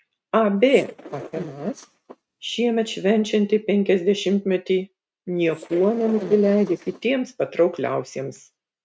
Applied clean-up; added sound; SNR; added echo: neural mask model RNNoise.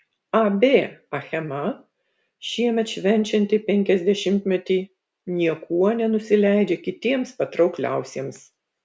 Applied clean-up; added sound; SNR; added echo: none; none; none; none.